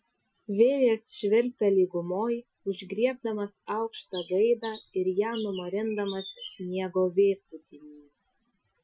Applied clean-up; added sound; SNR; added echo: classical method Wiener filter.